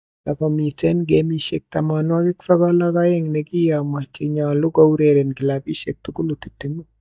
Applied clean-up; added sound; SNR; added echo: neural mask model DeepFilterNet 3.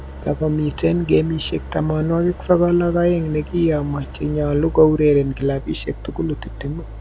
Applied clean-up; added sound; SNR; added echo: none; Idling; 13 dB; none.